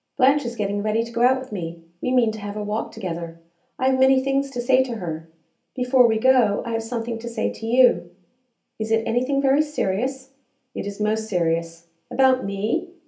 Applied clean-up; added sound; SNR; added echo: none; none; none; reverberation time 0.3 s.